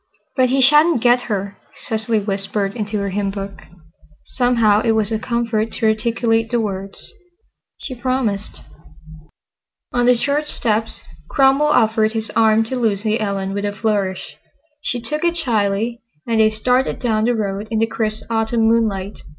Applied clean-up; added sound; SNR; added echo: none; none; none; none.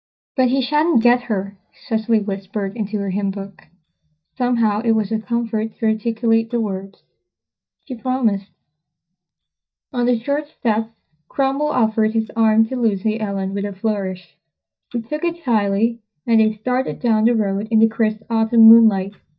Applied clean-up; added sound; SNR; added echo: neural mask model DeepFilterNet 3.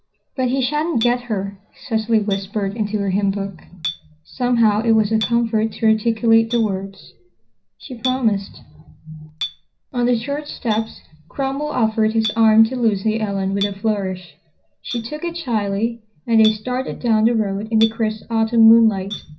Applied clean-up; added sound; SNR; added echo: none; Chink, clink; 16 dB; reverberation time 0.5 s.